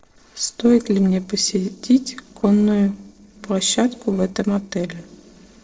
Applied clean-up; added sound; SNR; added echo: neural separator model SepFormer DNS4.